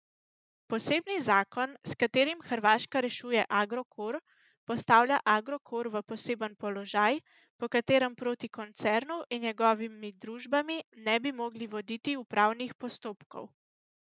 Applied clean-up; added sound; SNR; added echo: none; none; none; none.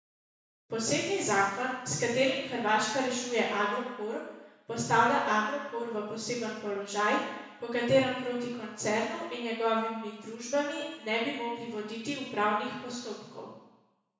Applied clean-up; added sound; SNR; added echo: none; none; none; reverberation time 1.0 s.